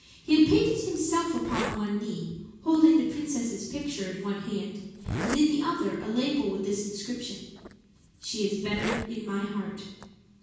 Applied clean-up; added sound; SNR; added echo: none; Zipper (clothing); 12 dB; reverberation time 1.2 s.